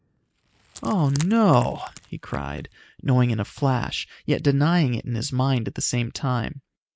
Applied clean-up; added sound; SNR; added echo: neural mask model Resemble Enhance denoiser.